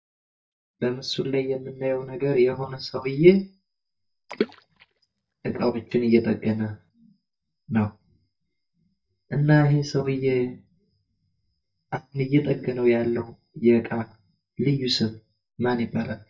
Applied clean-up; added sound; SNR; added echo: neural mask model DeepFilterNet 3.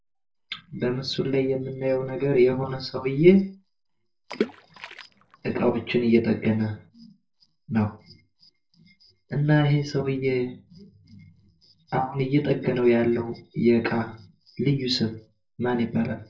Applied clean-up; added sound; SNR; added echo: neural separator model SepFormer DNS4.